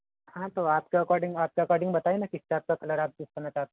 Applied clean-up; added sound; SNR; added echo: none; none; none; none.